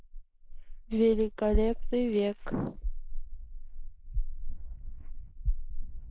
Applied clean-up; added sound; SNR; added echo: neural mask model Resemble Enhance denoiser.